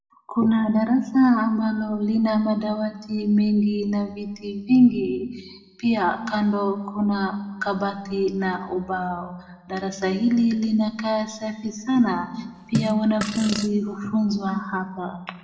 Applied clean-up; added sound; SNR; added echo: none; Fart; 7 dB; reverberation time 1.1 s.